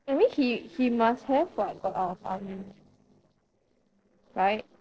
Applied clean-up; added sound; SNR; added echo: neural separator model SepFormer DNS4.